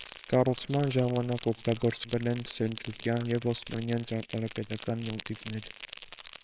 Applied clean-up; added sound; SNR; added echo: neural separator model SepFormer WHAMR!.